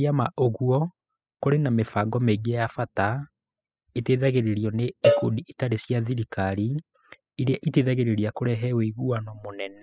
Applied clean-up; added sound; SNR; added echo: classical method spectral subtraction.